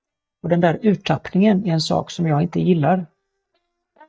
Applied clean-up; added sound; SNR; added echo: neural mask model DeepFilterNet 3.